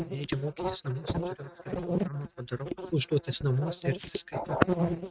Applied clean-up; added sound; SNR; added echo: neural mask model RNNoise.